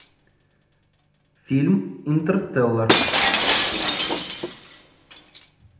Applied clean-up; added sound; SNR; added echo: none; Shatter; -3 dB; reverberation time 0.8 s.